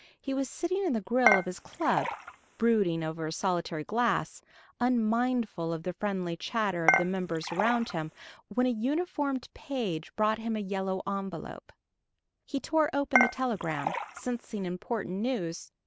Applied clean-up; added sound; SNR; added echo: none; Dishes, pots, and pans / Chink, clink; 1 dB; none.